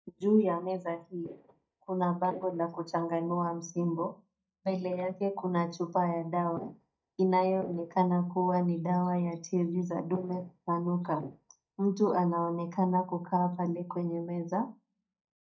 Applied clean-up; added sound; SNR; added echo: neural mask model DeepFilterNet 3.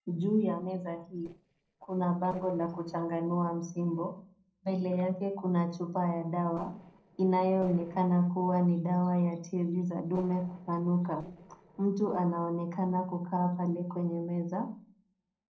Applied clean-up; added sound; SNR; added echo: neural separator model SepFormer DNS4.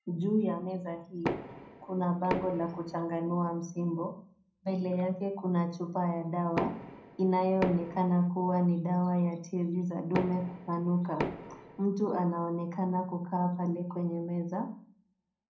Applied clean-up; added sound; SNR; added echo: none; Knock; 7 dB; reverberation time 0.5 s.